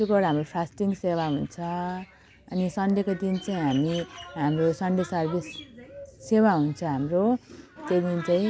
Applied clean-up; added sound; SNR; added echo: none; none; none; none.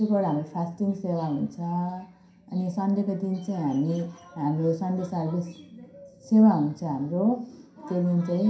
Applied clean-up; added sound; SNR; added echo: none; none; none; reverberation time 0.5 s.